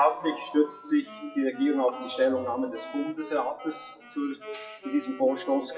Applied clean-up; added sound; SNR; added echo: classical method WPE with log-MMSE.